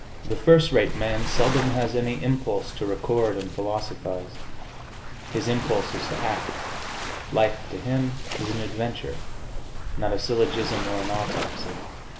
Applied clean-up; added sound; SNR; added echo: none; Waves, surf; 4 dB; reverberation time 2.8 s.